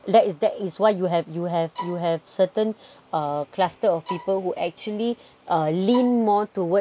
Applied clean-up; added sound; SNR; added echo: none; Bowed string instrument; 13 dB; none.